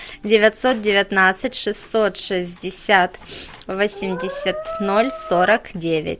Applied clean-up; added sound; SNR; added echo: none; none; none; none.